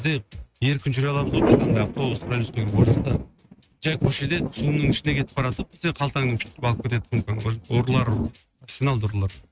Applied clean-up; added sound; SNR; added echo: neural mask model RNNoise.